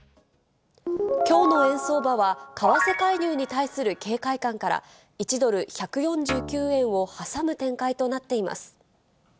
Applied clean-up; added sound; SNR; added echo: none; Guitar; 10 dB; none.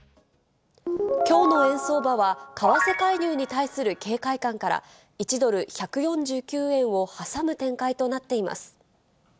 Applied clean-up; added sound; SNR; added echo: none; none; none; none.